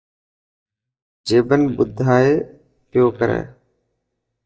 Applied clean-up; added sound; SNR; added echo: neural mask model DeepFilterNet 3.